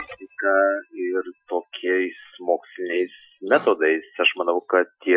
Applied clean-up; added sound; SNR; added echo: classical method Wiener filter.